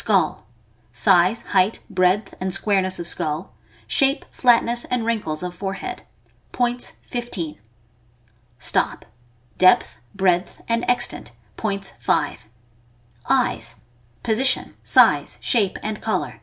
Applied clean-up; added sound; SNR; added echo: none; none; none; none.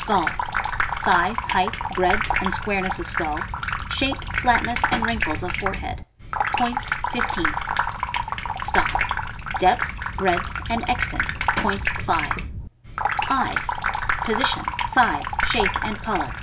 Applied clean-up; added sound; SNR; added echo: none; Sink (filling or washing) / Water tap, faucet; -1 dB; none.